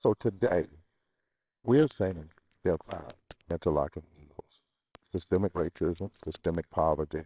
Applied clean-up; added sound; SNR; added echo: neural separator model SepFormer WHAMR!.